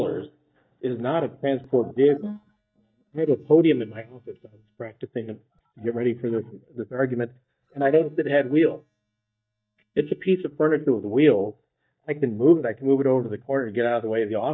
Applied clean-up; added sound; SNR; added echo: neural mask model DeepFilterNet 3.